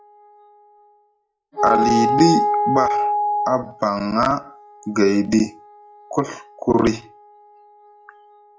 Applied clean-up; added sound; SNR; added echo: classical method log-MMSE.